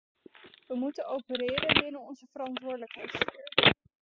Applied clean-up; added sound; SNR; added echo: classical method spectral subtraction.